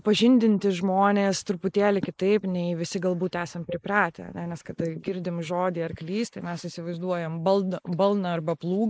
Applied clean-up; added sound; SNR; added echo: neural mask model Resemble Enhance denoiser.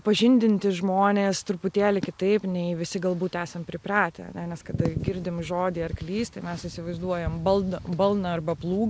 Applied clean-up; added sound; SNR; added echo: none; none; none; none.